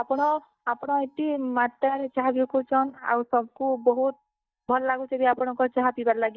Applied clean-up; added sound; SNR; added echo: neural mask model DeepFilterNet 3.